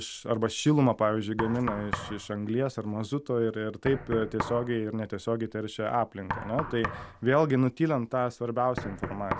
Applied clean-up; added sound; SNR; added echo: none; Knock; 11 dB; none.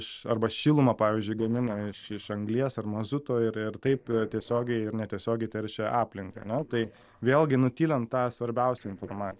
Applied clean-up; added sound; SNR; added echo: neural separator model SepFormer DNS4.